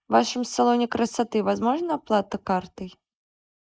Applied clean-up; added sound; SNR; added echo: neural mask model Resemble Enhance denoiser.